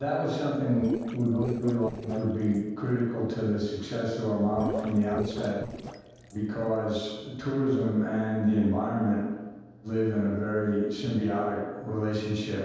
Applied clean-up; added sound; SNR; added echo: neural separator model SepFormer DNS4.